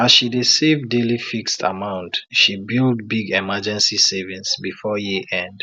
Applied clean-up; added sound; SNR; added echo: none; none; none; none.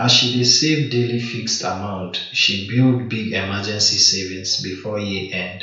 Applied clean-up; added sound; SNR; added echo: none; none; none; reverberation time 0.5 s.